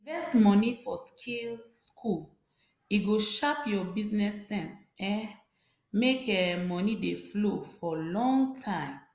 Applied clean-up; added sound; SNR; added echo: none; none; none; none.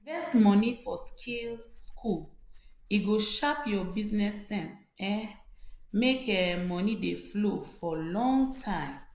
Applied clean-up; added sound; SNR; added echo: neural mask model Resemble Enhance denoiser.